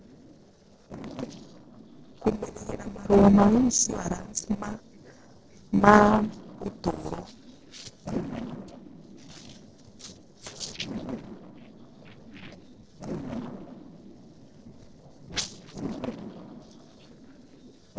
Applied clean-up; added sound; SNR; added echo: neural separator model SepFormer DNS4.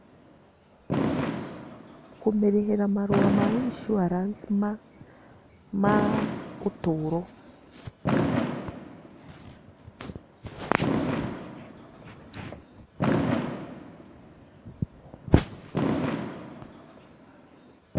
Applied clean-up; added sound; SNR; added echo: none; Fireworks; 1 dB; none.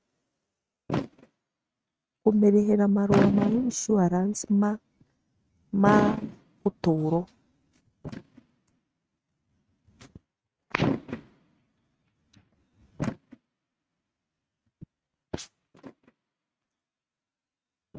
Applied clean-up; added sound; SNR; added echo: neural mask model RNNoise.